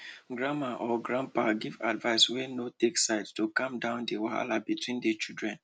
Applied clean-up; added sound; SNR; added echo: none; none; none; none.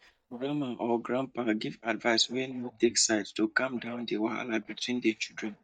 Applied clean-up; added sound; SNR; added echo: neural mask model DeepFilterNet 3.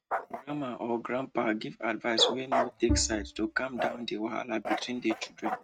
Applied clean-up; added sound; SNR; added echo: neural mask model RNNoise.